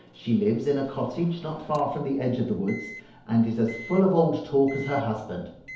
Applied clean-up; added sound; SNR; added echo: none; Microwave oven; 20 dB; reverberation time 2.2 s.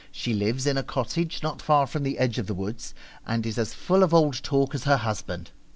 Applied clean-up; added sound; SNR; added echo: none; none; none; none.